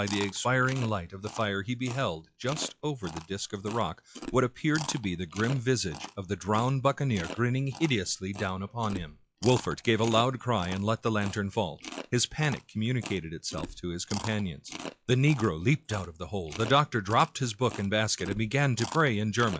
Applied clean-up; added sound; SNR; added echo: classical method log-MMSE.